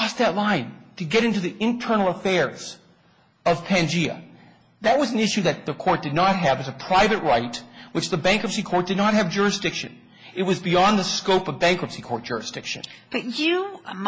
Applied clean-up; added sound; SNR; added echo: none; none; none; none.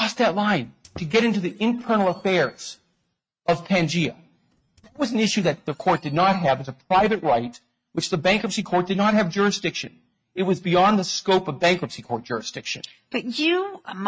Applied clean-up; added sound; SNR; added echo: neural mask model RNNoise.